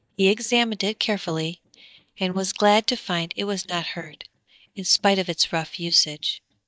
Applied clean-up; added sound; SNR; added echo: neural mask model DeepFilterNet 3.